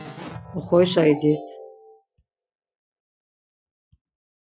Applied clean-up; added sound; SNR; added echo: classical method Wiener filter.